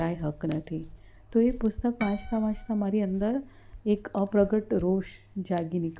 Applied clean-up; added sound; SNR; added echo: none; Hands + Harp; 15 dB; none.